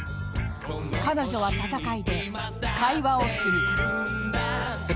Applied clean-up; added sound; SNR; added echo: none; Keyboard (musical); 7 dB; none.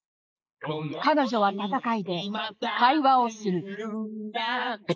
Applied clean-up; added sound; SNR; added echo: neural mask model Resemble Enhance denoiser.